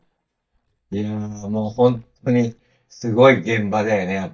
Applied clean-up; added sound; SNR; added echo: neural mask model DeepFilterNet 3.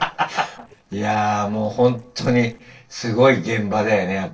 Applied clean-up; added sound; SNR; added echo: neural separator model SepFormer DNS4.